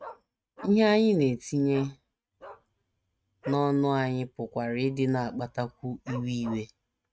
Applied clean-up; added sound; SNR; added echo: neural mask model RNNoise.